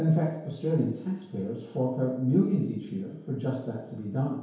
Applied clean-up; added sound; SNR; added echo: none; none; none; reverberation time 1.0 s.